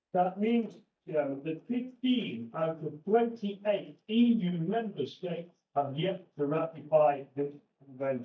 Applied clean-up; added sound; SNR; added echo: neural mask model DeepFilterNet 3.